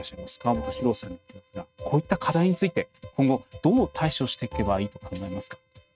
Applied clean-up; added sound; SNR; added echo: neural mask model RNNoise.